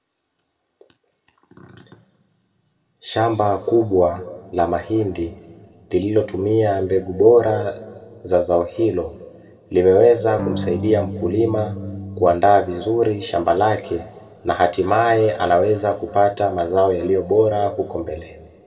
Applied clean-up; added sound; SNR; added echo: none; Electric guitar / Strum; 8 dB; reverberation time 1.5 s.